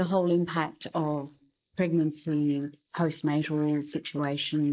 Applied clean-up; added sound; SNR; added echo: neural mask model Resemble Enhance denoiser.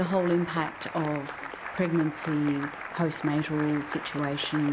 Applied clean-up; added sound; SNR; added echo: none; Applause; 10 dB; none.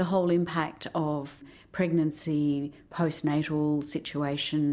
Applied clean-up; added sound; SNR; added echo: none; none; none; none.